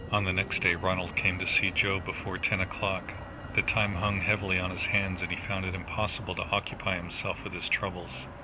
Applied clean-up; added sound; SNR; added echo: none; Motor vehicle (road); 10 dB; none.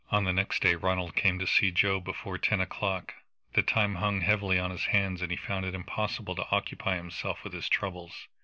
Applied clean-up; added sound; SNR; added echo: none; none; none; none.